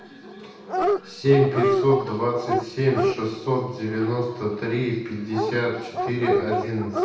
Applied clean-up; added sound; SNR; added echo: none; Dog; 3 dB; reverberation time 0.8 s.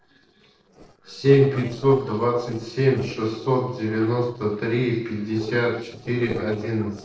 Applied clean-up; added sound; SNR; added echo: neural separator model SepFormer DNS4.